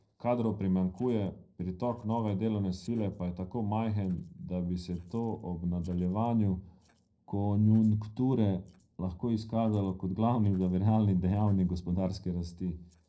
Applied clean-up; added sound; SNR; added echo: neural separator model SepFormer DNS4.